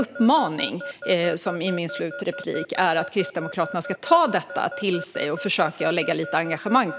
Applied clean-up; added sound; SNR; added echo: none; Alarm / Keyboard (musical); 13 dB; none.